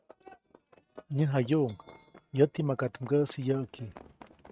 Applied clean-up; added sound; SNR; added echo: neural mask model RNNoise.